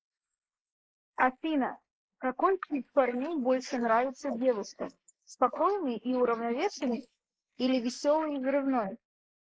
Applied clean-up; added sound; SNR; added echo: neural mask model Resemble Enhance denoiser.